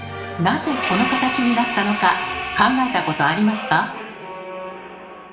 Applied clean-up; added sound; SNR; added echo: none; none; none; reverberation time 0.7 s.